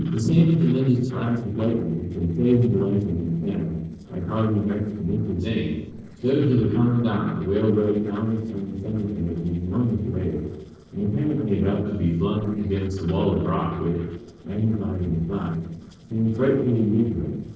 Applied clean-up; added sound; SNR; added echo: neural separator model SepFormer DNS4.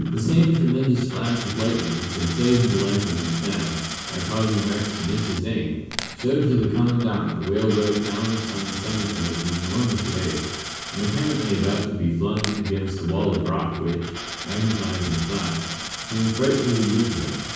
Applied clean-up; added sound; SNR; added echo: none; Coin (dropping); 10 dB; reverberation time 1.2 s.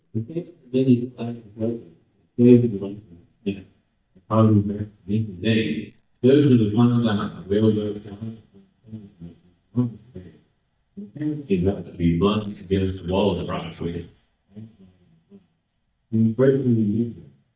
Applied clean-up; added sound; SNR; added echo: neural mask model DeepFilterNet 3.